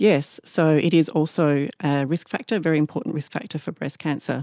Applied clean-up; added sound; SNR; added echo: none; none; none; none.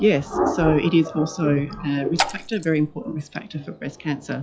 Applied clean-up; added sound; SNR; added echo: classical method log-MMSE.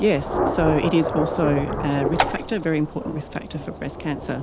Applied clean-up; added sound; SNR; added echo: none; Thunder / Rain + Raindrop / Splash, splatter; 3 dB; none.